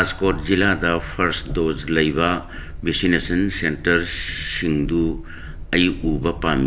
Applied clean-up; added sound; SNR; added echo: none; Train; 10 dB; none.